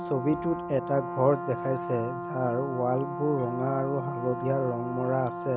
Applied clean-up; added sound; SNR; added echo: none; Brass instrument; 6 dB; none.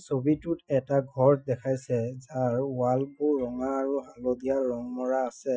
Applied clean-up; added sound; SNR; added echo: classical method Wiener filter.